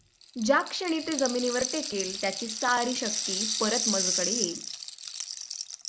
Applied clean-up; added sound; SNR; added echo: none; Rattle (instrument); 2 dB; none.